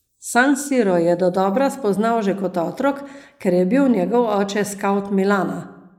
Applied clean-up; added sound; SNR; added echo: neural mask model Resemble Enhance denoiser.